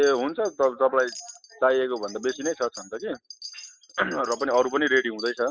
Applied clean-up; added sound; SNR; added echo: classical method spectral subtraction.